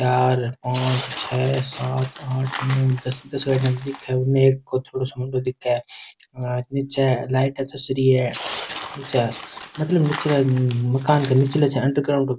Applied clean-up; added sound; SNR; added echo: none; Tearing; 12 dB; none.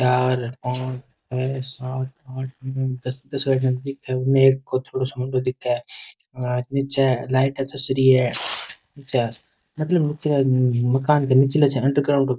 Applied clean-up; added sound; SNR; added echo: neural mask model DeepFilterNet 3.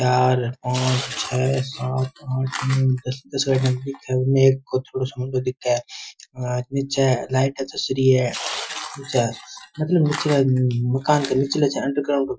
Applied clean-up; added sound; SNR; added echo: classical method Wiener filter.